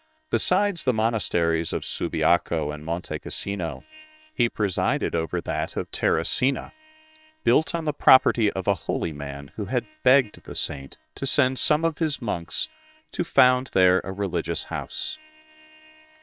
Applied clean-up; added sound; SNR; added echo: neural separator model SepFormer WHAM!.